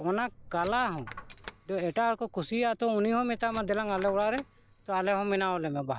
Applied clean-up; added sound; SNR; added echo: none; Coin (dropping); 19 dB; none.